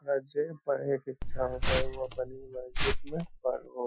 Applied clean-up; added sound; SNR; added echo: classical method Wiener filter.